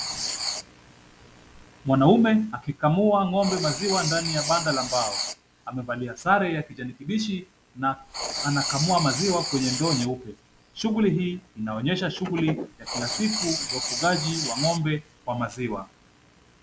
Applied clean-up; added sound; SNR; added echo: none; Writing; 8 dB; none.